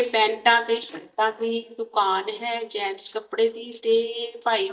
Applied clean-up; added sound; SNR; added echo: neural mask model DeepFilterNet 3.